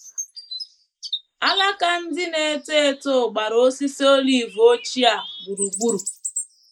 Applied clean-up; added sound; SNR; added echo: neural mask model Resemble Enhance denoiser.